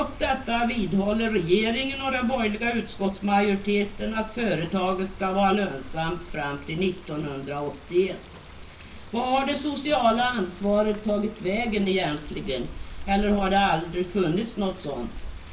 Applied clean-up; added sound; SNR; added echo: none; Water; 13 dB; reverberation time 0.3 s.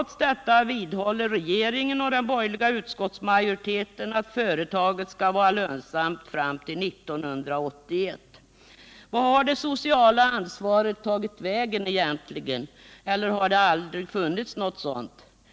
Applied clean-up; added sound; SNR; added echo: none; none; none; none.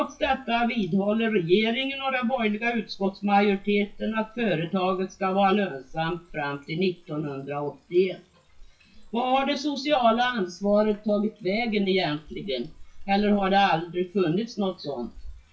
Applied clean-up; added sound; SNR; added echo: classical method WPE with log-MMSE.